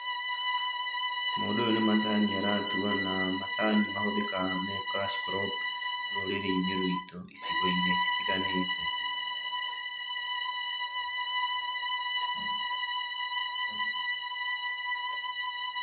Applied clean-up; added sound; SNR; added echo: none; Bowed string instrument; -3 dB; none.